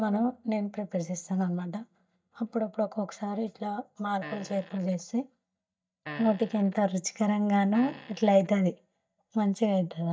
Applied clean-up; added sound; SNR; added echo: neural mask model DeepFilterNet 3.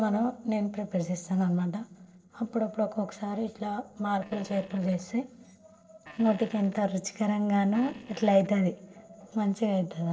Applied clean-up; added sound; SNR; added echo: neural separator model SepFormer DNS4.